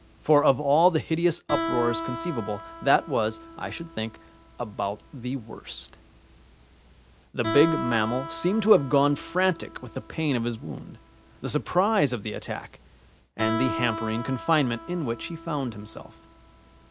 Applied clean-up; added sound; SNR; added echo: none; Guitar; 10 dB; none.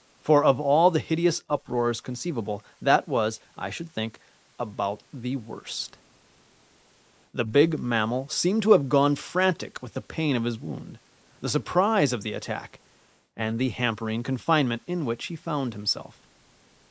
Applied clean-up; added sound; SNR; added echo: neural mask model Resemble Enhance denoiser.